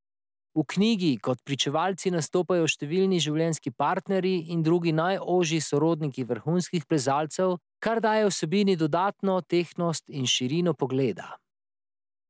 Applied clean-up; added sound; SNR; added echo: none; none; none; none.